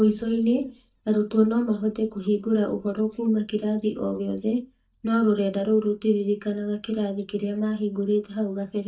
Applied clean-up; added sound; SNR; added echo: neural mask model DeepFilterNet 3.